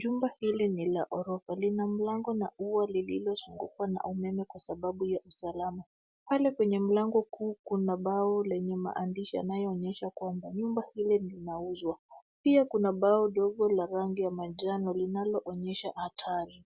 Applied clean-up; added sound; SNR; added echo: none; none; none; none.